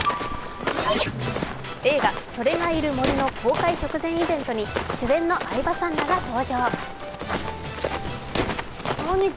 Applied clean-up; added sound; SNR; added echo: none; Walk, footsteps; 4 dB; none.